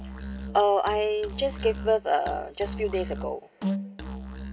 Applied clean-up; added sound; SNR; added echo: none; Musical instrument; 8 dB; none.